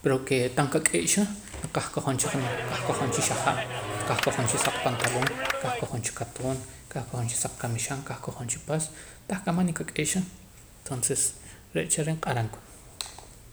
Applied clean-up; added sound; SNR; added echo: none; Clapping; 2 dB; none.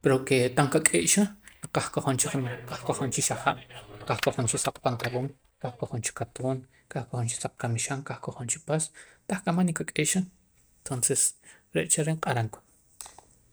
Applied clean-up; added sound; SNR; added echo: neural mask model DeepFilterNet 3.